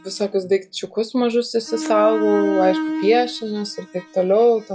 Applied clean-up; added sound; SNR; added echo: classical method log-MMSE.